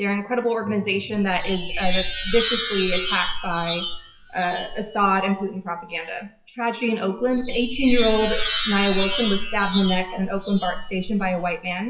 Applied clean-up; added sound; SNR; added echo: classical method WPE with log-MMSE.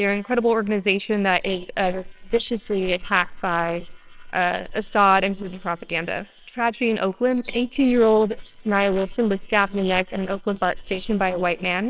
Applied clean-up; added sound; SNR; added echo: neural separator model SepFormer WHAMR!.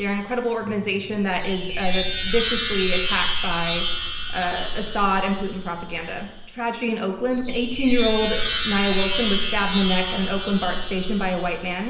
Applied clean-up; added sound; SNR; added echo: none; Chime; 1 dB; reverberation time 0.9 s.